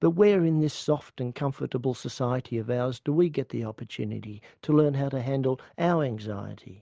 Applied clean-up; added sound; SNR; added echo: none; none; none; none.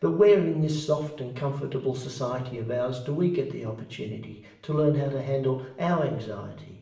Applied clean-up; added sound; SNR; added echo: none; none; none; reverberation time 0.7 s.